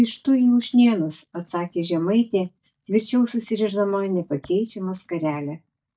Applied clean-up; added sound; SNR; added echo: neural mask model DeepFilterNet 3.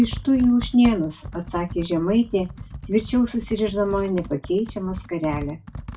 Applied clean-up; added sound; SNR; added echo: none; Computer keyboard; 13 dB; reverberation time 0.2 s.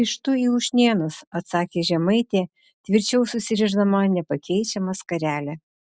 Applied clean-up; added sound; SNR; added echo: none; none; none; none.